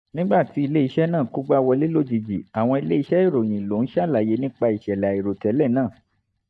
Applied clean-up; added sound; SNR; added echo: neural mask model DeepFilterNet 3.